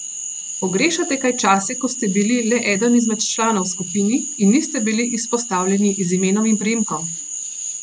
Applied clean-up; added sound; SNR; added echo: none; Cricket / Frog; 8 dB; none.